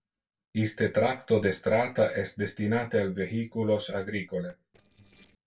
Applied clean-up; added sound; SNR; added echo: neural separator model SepFormer DNS4.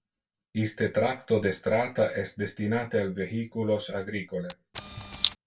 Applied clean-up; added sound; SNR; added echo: none; Camera; 1 dB; reverberation time 0.1 s.